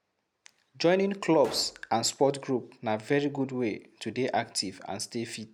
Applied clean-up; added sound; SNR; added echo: none; Explosion; 18 dB; none.